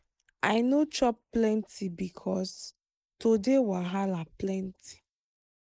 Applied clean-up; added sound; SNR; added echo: neural mask model Resemble Enhance denoiser.